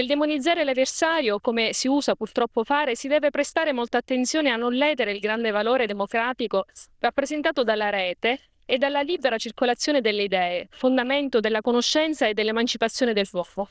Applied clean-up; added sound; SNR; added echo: neural diffusion model UNIVERSE++.